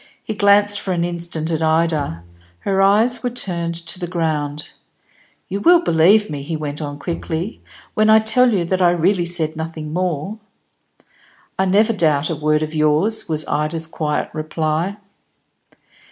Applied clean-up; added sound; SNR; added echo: none; Bowed string instrument; 20 dB; none.